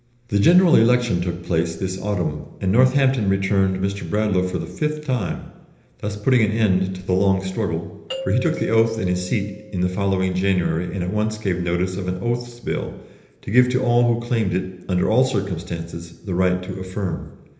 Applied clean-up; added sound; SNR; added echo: none; Doorbell; 14 dB; reverberation time 1.0 s.